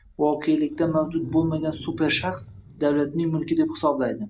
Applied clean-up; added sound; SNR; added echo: none; Wild animals; 15 dB; none.